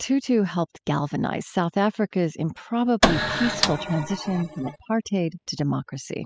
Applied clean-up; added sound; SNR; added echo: classical method spectral subtraction.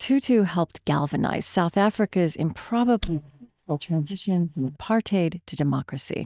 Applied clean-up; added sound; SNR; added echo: neural mask model DeepFilterNet 3.